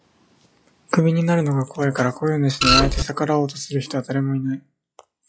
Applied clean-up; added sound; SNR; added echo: classical method log-MMSE.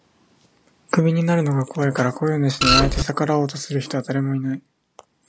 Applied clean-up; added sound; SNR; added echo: none; Printer; -4 dB; none.